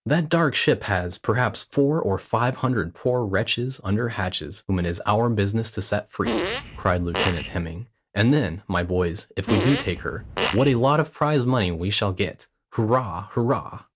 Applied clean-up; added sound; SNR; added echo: none; Fart; 5 dB; none.